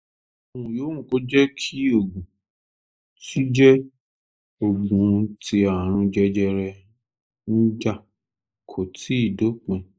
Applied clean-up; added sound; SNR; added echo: neural mask model Resemble Enhance denoiser.